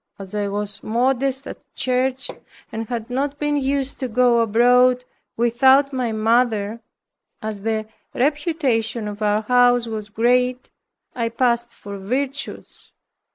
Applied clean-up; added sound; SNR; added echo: neural mask model Resemble Enhance denoiser.